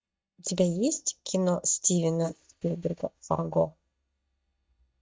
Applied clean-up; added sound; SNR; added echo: neural mask model DeepFilterNet 3.